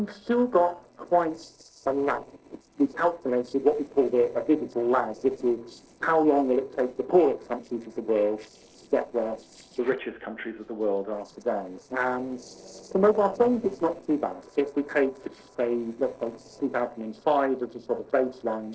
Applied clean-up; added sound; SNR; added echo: neural separator model SepFormer DNS4.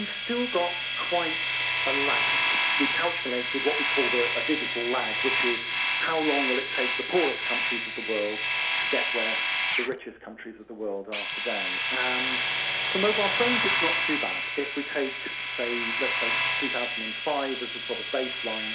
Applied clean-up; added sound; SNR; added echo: none; Domestic sounds, home sounds; -4 dB; reverberation time 1.3 s.